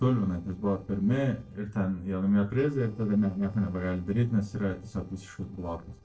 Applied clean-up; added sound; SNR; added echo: neural separator model SepFormer DNS4.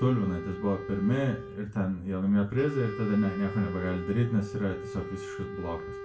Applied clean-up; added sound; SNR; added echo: none; Wind instrument, woodwind instrument; 11 dB; reverberation time 0.3 s.